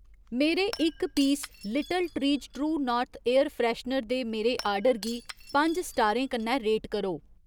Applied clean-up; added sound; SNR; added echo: none; Shatter / Crushing; 20 dB; none.